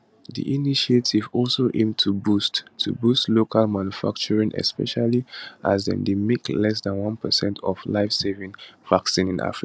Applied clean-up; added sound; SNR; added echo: none; none; none; none.